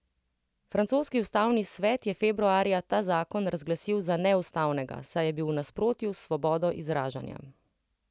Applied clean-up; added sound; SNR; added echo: none; none; none; none.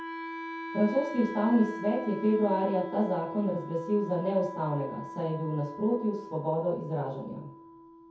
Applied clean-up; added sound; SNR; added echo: none; Wind instrument, woodwind instrument; 11 dB; reverberation time 0.6 s.